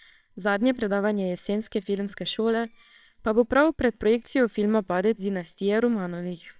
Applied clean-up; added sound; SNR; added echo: neural separator model SepFormer WHAMR!.